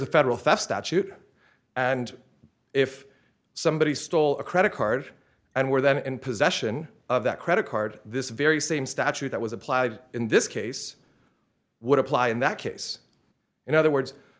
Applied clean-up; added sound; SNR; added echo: none; none; none; none.